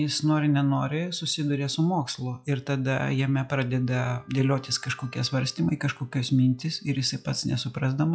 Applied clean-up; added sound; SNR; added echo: classical method log-MMSE.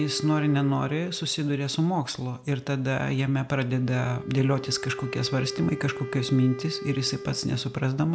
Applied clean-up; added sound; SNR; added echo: none; Wind instrument, woodwind instrument; 13 dB; none.